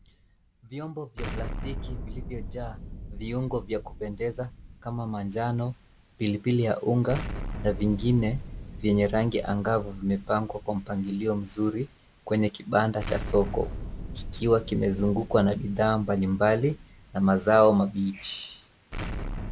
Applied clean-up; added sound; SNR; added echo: none; Explosion; 11 dB; none.